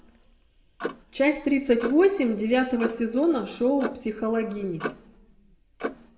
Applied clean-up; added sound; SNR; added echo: none; Clock; 13 dB; reverberation time 0.7 s.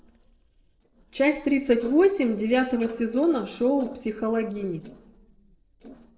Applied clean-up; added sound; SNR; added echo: neural separator model SepFormer DNS4.